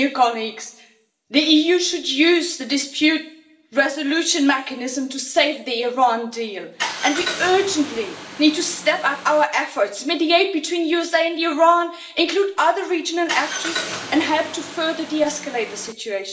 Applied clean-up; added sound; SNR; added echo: none; Car; 10 dB; reverberation time 0.5 s.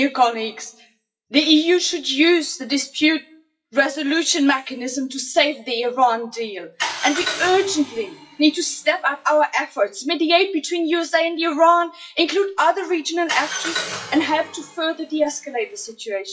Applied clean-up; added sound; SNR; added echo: classical method WPE with log-MMSE.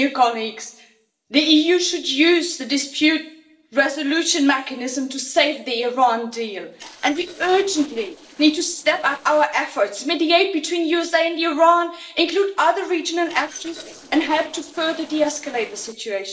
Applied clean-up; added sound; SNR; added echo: neural separator model SepFormer DNS4.